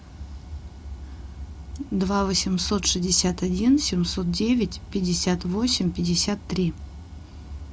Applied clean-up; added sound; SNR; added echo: none; none; none; none.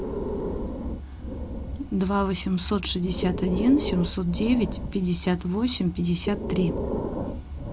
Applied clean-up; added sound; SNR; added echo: none; Breathing; 7 dB; none.